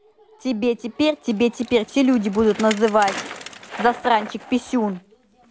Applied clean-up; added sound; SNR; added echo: none; Bicycle; 15 dB; none.